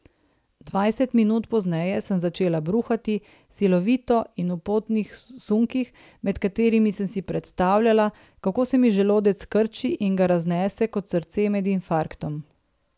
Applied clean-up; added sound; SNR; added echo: none; none; none; none.